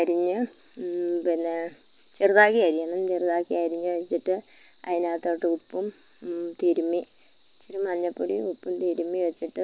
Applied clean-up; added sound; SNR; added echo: none; none; none; none.